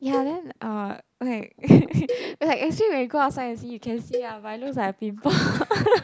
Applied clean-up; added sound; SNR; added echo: none; Cowbell; 13 dB; none.